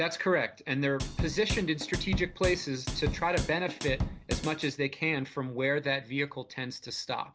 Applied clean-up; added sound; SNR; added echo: none; Drum / Drum kit; 4 dB; none.